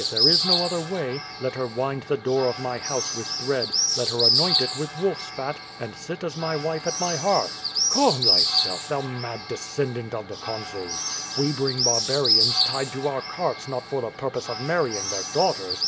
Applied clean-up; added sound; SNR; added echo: none; Bird; -1 dB; none.